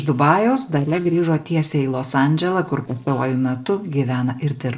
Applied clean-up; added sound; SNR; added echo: neural separator model SepFormer DNS4.